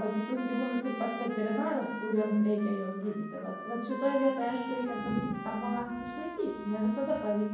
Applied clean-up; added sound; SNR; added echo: none; Trumpet; 11 dB; reverberation time 1.2 s.